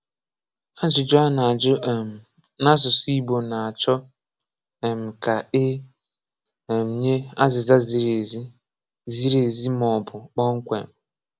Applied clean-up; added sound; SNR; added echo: none; none; none; none.